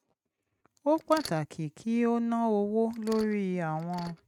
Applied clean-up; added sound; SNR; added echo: neural mask model RNNoise.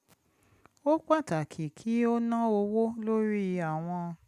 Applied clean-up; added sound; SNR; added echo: none; none; none; none.